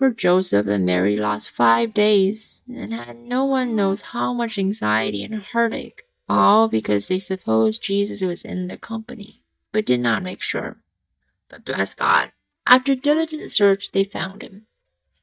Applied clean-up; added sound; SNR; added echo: neural mask model DeepFilterNet 3.